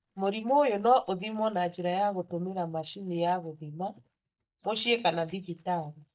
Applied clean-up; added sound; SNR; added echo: neural mask model DeepFilterNet 3.